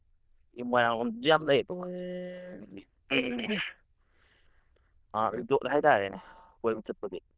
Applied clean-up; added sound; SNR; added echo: neural diffusion model UNIVERSE++.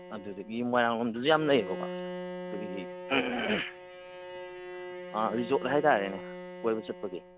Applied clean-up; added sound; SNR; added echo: none; Bowed string instrument; 10 dB; none.